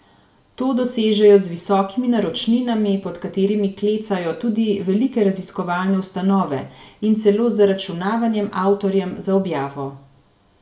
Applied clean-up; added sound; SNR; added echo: none; none; none; reverberation time 0.4 s.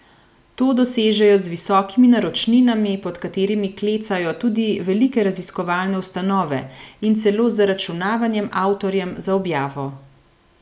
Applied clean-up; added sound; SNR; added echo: none; none; none; none.